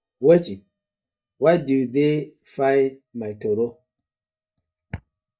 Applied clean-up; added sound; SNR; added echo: neural mask model DeepFilterNet 3.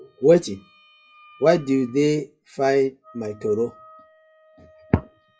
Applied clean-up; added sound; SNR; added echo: classical method WPE with log-MMSE.